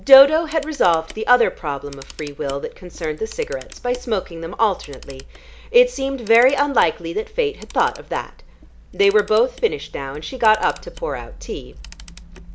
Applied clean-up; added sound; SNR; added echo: none; Camera; 19 dB; none.